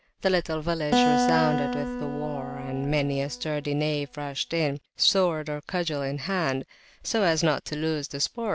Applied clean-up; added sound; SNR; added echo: none; Acoustic guitar; 1 dB; none.